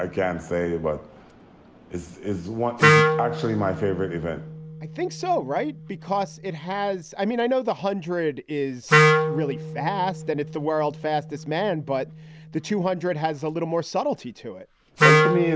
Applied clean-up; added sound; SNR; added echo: none; Wind instrument, woodwind instrument; 0 dB; none.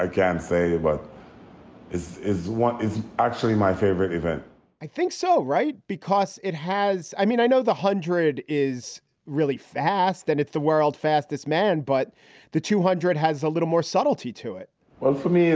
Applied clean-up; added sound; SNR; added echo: none; none; none; none.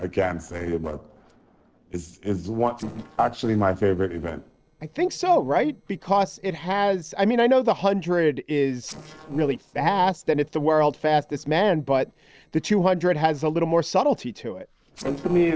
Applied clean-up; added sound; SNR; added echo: neural separator model SepFormer DNS4.